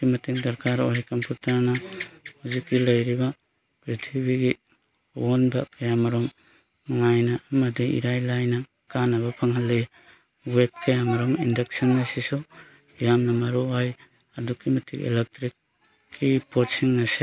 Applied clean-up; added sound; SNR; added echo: none; none; none; none.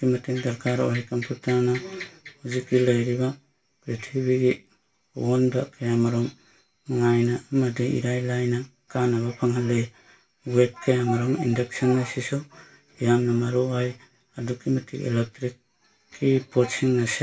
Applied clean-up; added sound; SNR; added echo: none; none; none; reverberation time 0.2 s.